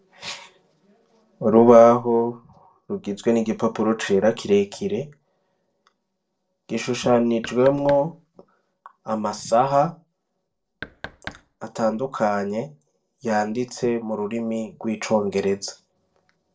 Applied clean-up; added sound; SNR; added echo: neural separator model SepFormer DNS4.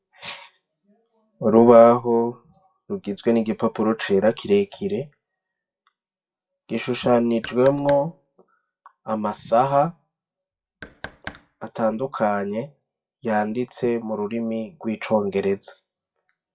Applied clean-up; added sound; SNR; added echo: classical method WPE with log-MMSE.